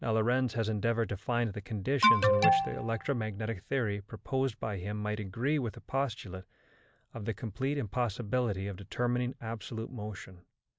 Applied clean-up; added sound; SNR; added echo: none; Alarm; -5 dB; none.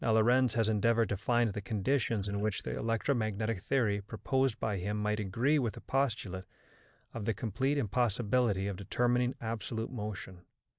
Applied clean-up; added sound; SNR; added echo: neural mask model Resemble Enhance denoiser.